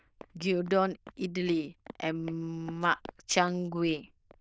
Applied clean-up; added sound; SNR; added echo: neural diffusion model UNIVERSE++.